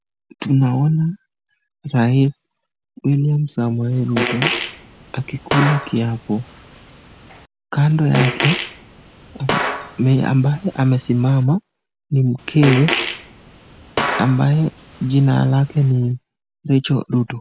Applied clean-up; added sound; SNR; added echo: none; Fart; 7 dB; none.